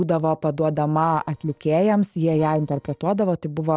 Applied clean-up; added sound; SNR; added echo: neural separator model SepFormer DNS4.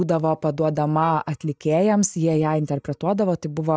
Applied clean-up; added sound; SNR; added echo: neural mask model DeepFilterNet 3.